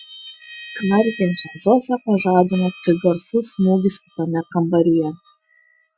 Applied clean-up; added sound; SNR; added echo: classical method Wiener filter.